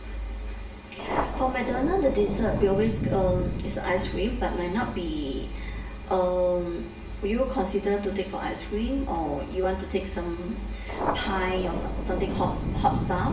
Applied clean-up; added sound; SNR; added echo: none; Thunder; 7 dB; reverberation time 0.7 s.